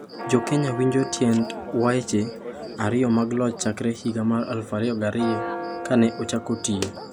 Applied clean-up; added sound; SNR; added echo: none; Church bell; 10 dB; none.